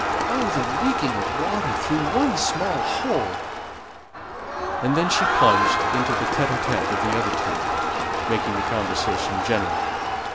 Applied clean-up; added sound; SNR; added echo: none; Crowd; -3 dB; none.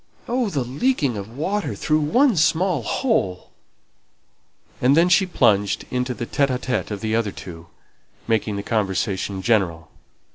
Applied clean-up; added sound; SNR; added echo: none; none; none; none.